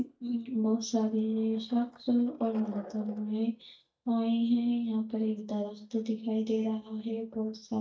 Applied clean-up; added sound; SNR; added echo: neural mask model DeepFilterNet 3.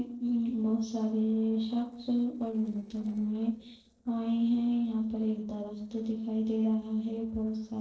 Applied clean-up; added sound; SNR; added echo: neural separator model SepFormer DNS4.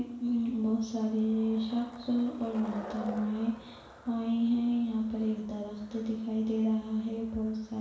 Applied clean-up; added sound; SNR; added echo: none; Skateboard; 18 dB; reverberation time 0.7 s.